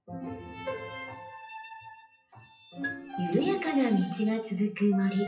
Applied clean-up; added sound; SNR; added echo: classical method WPE with log-MMSE.